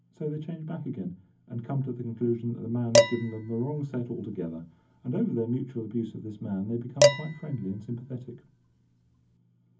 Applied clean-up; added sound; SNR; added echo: none; Dishes, pots, and pans; -4 dB; reverberation time 0.3 s.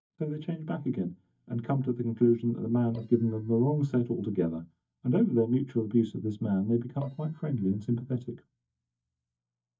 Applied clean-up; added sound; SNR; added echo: neural mask model DeepFilterNet 3.